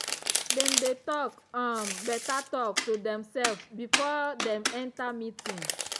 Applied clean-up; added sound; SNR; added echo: none; Domestic sounds, home sounds; 0 dB; none.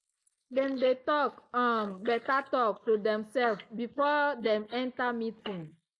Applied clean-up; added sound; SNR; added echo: neural mask model Resemble Enhance denoiser.